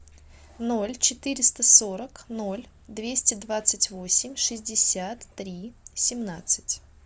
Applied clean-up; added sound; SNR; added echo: none; none; none; none.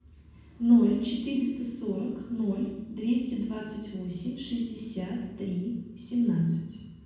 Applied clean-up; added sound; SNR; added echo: none; none; none; reverberation time 1.1 s.